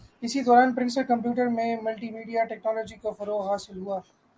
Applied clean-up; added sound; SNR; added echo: none; none; none; none.